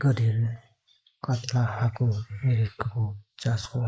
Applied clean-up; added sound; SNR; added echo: neural mask model Resemble Enhance denoiser.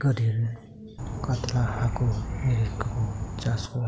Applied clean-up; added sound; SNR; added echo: none; Insect; 5 dB; none.